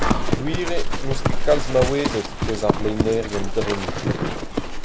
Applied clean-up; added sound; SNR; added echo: none; Livestock, farm animals, working animals; -3 dB; none.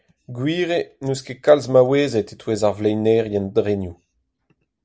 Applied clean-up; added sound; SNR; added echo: none; none; none; none.